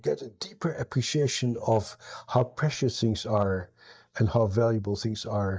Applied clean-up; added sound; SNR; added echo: neural mask model DeepFilterNet 3.